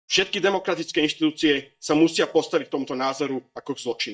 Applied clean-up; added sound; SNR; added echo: neural mask model DeepFilterNet 3.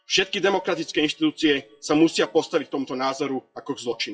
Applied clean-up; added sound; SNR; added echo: classical method WPE with log-MMSE.